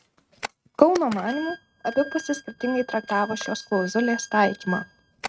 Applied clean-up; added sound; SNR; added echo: neural mask model RNNoise.